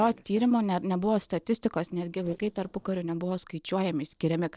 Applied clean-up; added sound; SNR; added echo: neural separator model SepFormer DNS4.